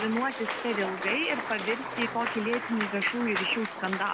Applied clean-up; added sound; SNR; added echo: none; Applause / Cheering; 4 dB; none.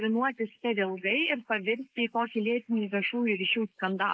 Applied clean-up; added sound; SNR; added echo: neural mask model Resemble Enhance denoiser.